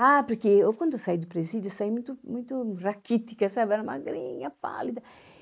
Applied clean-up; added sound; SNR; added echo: neural mask model Resemble Enhance denoiser.